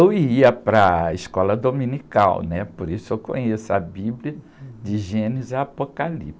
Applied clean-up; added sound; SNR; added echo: none; none; none; none.